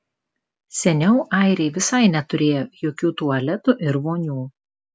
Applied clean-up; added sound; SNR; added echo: none; none; none; none.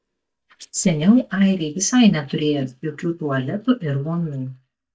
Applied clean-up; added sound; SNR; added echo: neural mask model DeepFilterNet 3.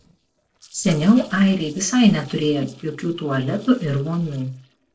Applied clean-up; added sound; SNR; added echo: neural separator model SepFormer DNS4.